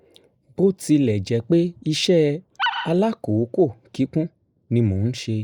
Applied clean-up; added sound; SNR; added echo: neural mask model Resemble Enhance denoiser.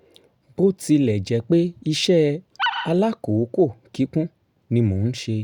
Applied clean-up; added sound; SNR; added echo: none; Animal; 6 dB; none.